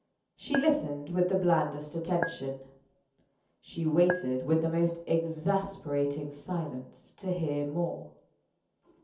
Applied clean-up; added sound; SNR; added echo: none; Chink, clink; 7 dB; reverberation time 0.5 s.